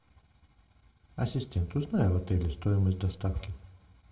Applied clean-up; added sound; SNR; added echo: none; none; none; reverberation time 0.4 s.